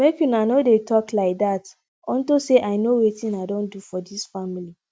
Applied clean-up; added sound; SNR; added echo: none; none; none; none.